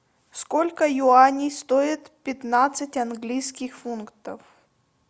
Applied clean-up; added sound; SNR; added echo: none; none; none; none.